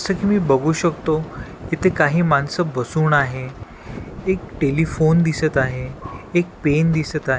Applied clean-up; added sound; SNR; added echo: none; Wind; 15 dB; none.